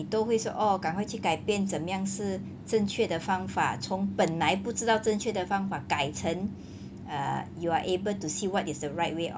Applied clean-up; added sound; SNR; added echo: none; none; none; none.